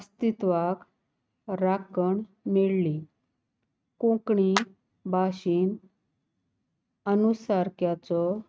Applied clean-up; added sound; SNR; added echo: neural mask model RNNoise.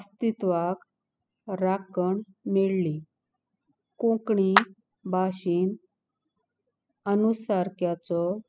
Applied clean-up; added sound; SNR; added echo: classical method spectral subtraction.